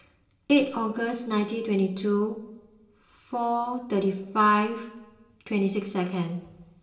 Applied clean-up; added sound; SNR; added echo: none; none; none; reverberation time 0.8 s.